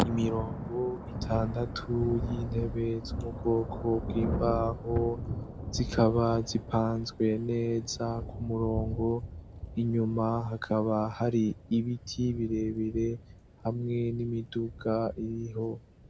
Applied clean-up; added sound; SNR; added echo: none; Thunder / Rain; 8 dB; none.